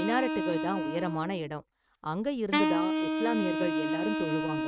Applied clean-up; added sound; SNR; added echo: neural mask model RNNoise.